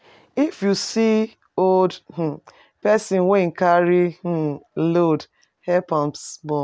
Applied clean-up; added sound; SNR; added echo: none; none; none; none.